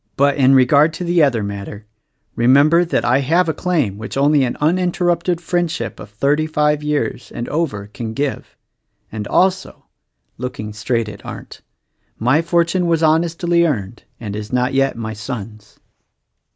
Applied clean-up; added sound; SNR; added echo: none; none; none; none.